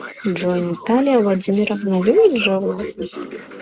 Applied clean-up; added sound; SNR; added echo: neural mask model Resemble Enhance denoiser.